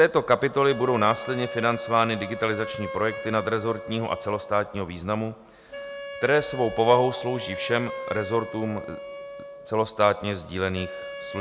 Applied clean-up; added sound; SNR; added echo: none; Wind instrument, woodwind instrument; 11 dB; none.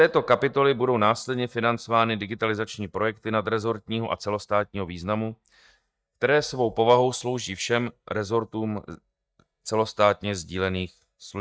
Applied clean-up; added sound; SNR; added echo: neural mask model DeepFilterNet 3.